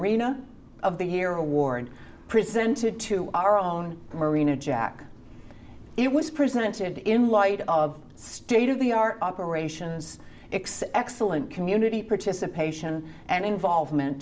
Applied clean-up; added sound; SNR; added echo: none; none; none; none.